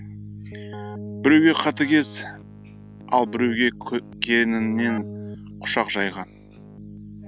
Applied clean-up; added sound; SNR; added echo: none; Keyboard (musical); 14 dB; none.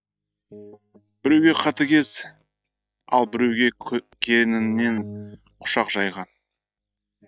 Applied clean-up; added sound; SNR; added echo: neural mask model DeepFilterNet 3.